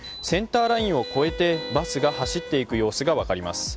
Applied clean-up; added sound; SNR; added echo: none; Bowed string instrument + Alarm; 12 dB; none.